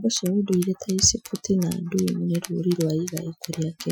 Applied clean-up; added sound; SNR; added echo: classical method Wiener filter.